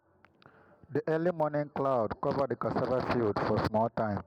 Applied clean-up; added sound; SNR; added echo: none; none; none; none.